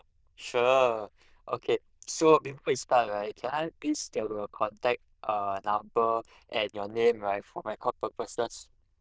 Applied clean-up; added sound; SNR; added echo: neural diffusion model UNIVERSE++.